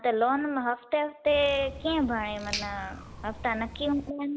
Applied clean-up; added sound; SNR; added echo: none; Finger snapping + Bird; 14 dB; none.